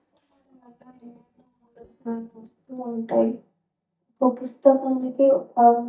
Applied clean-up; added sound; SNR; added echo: neural mask model DeepFilterNet 3.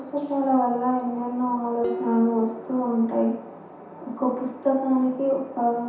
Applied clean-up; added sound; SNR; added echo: none; Dishes, pots, and pans; 17 dB; reverberation time 0.7 s.